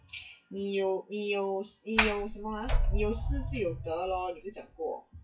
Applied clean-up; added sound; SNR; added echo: classical method WPE with log-MMSE.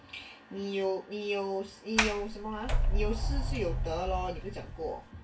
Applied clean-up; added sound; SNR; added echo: none; Sliding door; -4 dB; reverberation time 0.2 s.